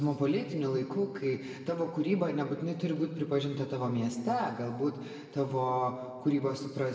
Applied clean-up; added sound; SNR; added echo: none; none; none; reverberation time 1.6 s.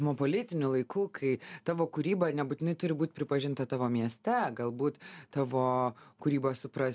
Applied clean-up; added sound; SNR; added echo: none; none; none; none.